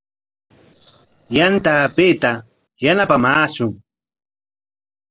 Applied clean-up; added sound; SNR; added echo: neural separator model SepFormer DNS4.